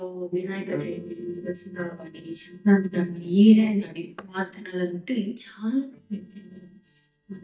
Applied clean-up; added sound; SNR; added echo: neural mask model DeepFilterNet 3.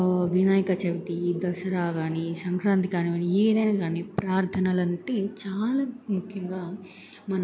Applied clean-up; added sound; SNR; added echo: none; none; none; none.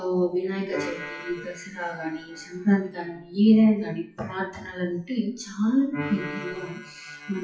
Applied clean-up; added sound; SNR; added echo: classical method WPE with log-MMSE.